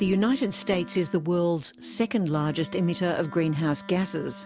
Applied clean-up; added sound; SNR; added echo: none; Wind instrument, woodwind instrument; 18 dB; none.